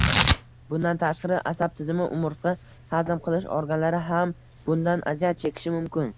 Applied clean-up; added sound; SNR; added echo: none; Tearing; 4 dB; none.